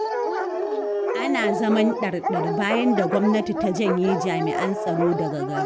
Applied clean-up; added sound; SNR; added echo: none; Dog; 1 dB; none.